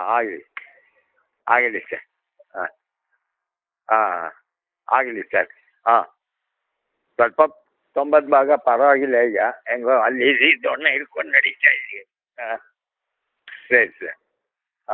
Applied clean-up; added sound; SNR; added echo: neural mask model Resemble Enhance denoiser.